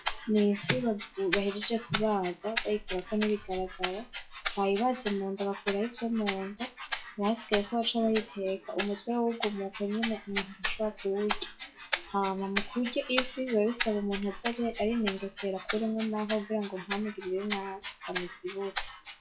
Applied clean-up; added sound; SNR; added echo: classical method WPE with log-MMSE.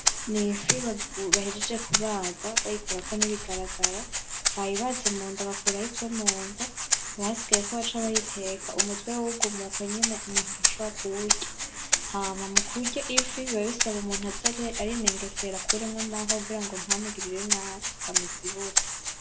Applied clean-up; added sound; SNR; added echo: none; Rattle (instrument); -4 dB; reverberation time 0.3 s.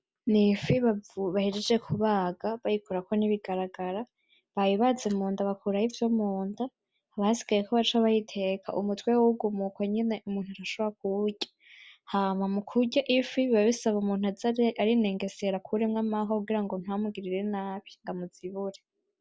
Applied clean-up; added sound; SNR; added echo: none; none; none; none.